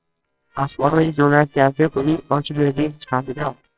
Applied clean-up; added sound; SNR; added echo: neural separator model SepFormer WHAMR!.